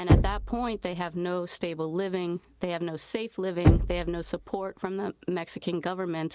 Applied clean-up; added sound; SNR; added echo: none; Knock; -3 dB; none.